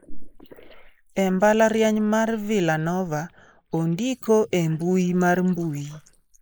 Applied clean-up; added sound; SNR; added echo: neural mask model Resemble Enhance denoiser.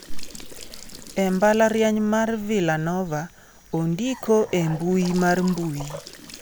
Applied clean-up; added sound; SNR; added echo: none; Water / Splash, splatter + Trickle, dribble / Bathtub (filling or washing) / Sink (filling or washing) / Gurgling; 18 dB; none.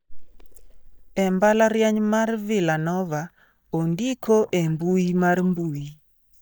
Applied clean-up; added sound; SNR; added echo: neural mask model DeepFilterNet 3.